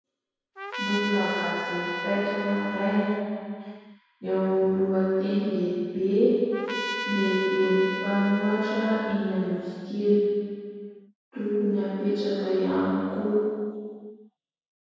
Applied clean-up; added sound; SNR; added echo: none; Trumpet; 7 dB; reverberation time 2.2 s.